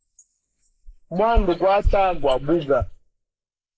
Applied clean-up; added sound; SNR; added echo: neural mask model Resemble Enhance denoiser.